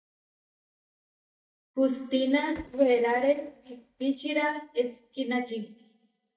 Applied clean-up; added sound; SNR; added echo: neural mask model DeepFilterNet 3.